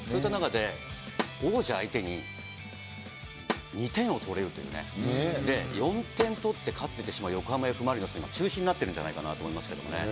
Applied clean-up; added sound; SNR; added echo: none; Snare drum; 10 dB; none.